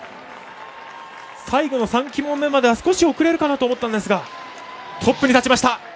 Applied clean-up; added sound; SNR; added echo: none; none; none; none.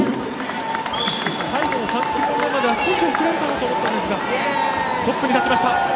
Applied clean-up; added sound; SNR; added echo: none; Crowd / Cheering; -4 dB; none.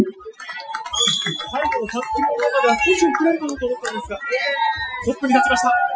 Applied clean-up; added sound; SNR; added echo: classical method Wiener filter.